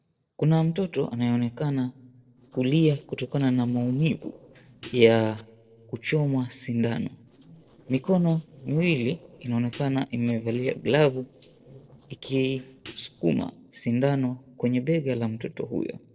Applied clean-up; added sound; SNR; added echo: neural separator model SepFormer DNS4.